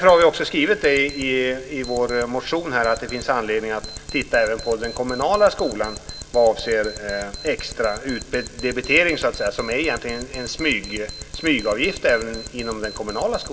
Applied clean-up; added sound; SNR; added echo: none; Alarm; 14 dB; reverberation time 0.3 s.